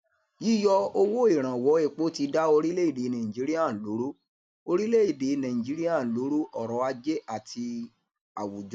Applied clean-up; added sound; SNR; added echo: none; none; none; none.